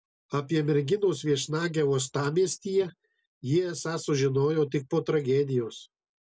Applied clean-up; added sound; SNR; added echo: none; none; none; none.